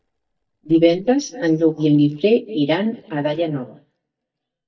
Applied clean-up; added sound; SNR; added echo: neural mask model DeepFilterNet 3.